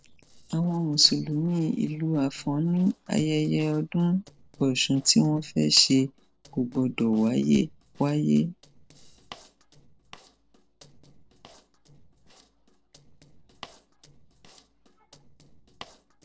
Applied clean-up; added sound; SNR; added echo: neural separator model SepFormer DNS4.